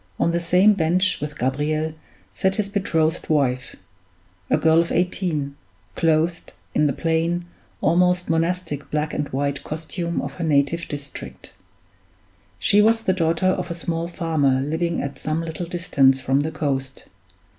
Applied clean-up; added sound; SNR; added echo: none; none; none; none.